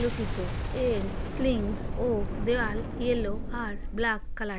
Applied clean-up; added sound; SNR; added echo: none; Boom + Mechanical fan; 1 dB; none.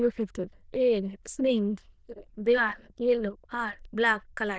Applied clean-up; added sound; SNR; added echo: neural diffusion model UNIVERSE++.